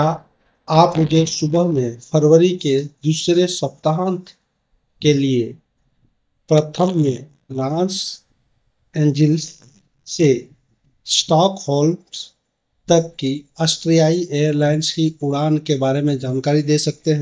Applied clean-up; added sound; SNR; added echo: neural mask model DeepFilterNet 3.